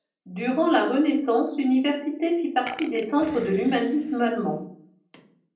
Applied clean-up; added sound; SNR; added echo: none; Burping, eructation; 17 dB; reverberation time 0.6 s.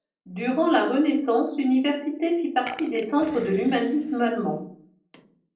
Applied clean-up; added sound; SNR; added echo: neural separator model SepFormer DNS4.